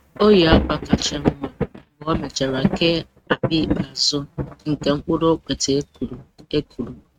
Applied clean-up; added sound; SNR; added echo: neural mask model RNNoise.